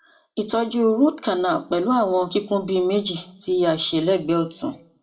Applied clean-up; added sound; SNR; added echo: none; none; none; reverberation time 0.3 s.